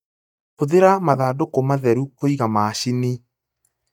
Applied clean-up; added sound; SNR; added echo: neural mask model DeepFilterNet 3.